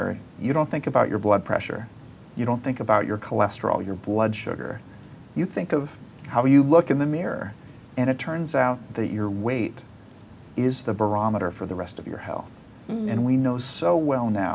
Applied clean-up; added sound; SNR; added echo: none; none; none; none.